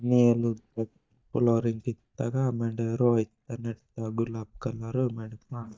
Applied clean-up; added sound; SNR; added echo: neural mask model DeepFilterNet 3.